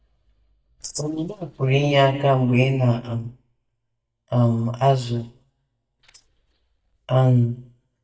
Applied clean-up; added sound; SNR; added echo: neural mask model DeepFilterNet 3.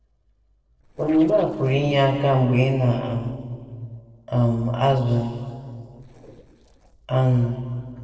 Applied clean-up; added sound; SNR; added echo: neural separator model SepFormer DNS4.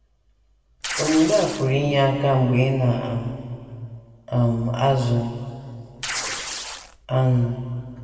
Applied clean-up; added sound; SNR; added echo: none; Tearing; 7 dB; reverberation time 2.2 s.